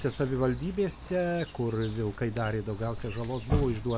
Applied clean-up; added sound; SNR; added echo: none; Chirp, tweet; 8 dB; none.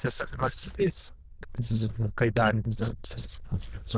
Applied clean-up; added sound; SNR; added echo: neural diffusion model UNIVERSE++.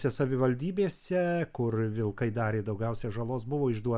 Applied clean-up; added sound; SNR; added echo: none; none; none; none.